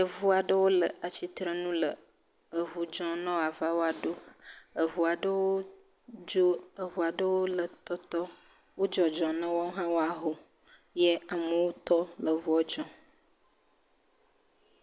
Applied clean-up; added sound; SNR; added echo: none; none; none; none.